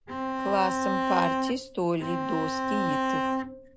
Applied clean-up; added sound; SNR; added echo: none; Bowed string instrument; -2 dB; none.